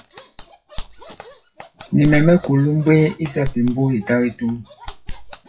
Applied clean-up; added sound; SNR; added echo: classical method WPE with log-MMSE.